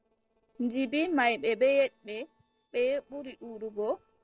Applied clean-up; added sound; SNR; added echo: neural separator model SepFormer DNS4.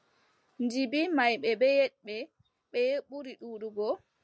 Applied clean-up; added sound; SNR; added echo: none; none; none; none.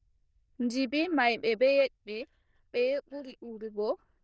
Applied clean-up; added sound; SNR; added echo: neural diffusion model UNIVERSE++.